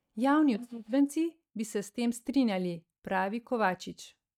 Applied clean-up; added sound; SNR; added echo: neural mask model DeepFilterNet 3.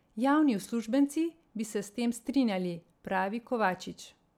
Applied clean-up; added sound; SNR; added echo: none; none; none; none.